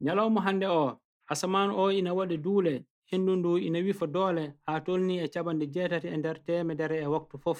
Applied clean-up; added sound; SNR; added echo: neural mask model Resemble Enhance denoiser.